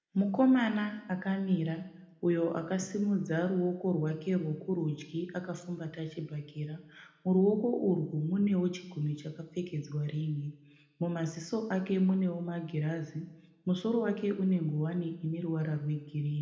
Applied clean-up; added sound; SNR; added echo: none; none; none; reverberation time 0.8 s.